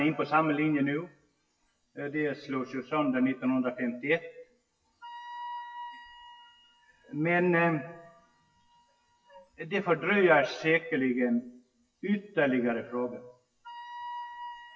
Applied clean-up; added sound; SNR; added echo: classical method WPE with log-MMSE.